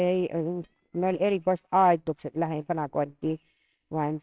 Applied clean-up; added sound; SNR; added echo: neural separator model SepFormer WHAMR!.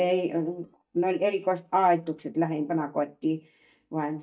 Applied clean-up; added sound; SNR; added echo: neural mask model DeepFilterNet 3.